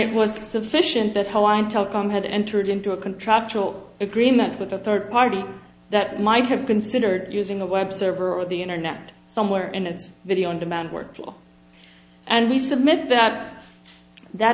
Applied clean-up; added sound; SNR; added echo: none; none; none; none.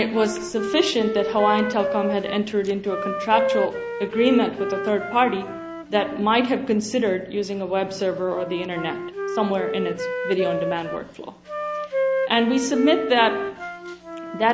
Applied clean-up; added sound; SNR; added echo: none; Wind instrument, woodwind instrument; 5 dB; none.